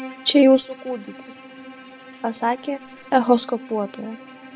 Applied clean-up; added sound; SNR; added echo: none; Bowed string instrument; 18 dB; none.